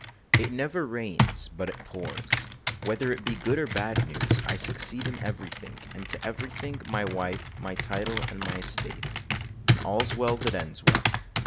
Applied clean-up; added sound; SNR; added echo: none; Computer keyboard; -3 dB; none.